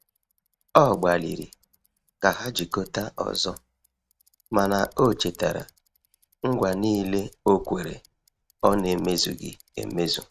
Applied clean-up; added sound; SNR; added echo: neural mask model RNNoise.